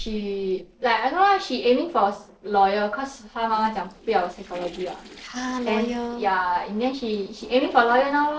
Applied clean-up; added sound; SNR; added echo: neural separator model SepFormer DNS4.